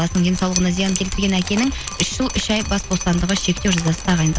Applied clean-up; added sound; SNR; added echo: none; Drip; 10 dB; none.